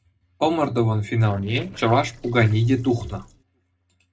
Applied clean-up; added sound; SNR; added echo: neural separator model SepFormer DNS4.